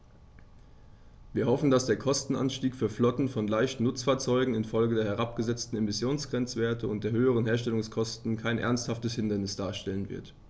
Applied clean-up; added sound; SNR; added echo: none; none; none; none.